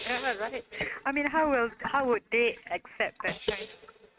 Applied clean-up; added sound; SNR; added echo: neural mask model RNNoise.